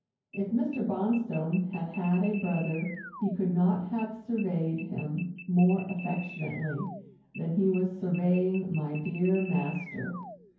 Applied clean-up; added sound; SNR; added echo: none; Alarm; 17 dB; reverberation time 0.9 s.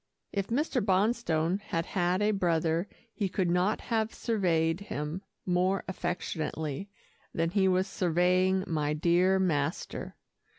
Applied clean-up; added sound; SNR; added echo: none; none; none; none.